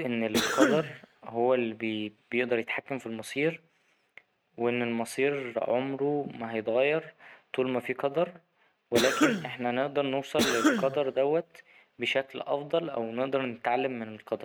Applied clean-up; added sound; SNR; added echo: none; Cough; -1 dB; none.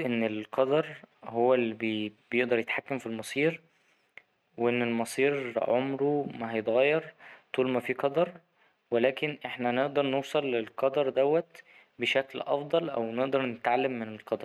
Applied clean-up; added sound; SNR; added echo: none; none; none; none.